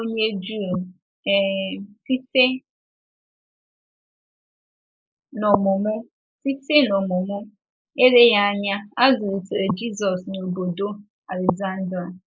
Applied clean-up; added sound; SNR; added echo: neural mask model Resemble Enhance denoiser.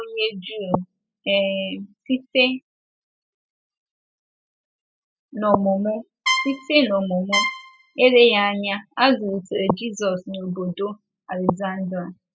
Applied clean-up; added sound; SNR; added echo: classical method spectral subtraction.